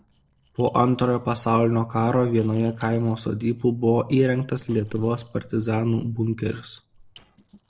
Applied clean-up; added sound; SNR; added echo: neural separator model SepFormer DNS4.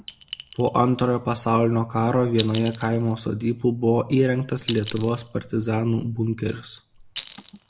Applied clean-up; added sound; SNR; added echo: none; Chink, clink; 18 dB; none.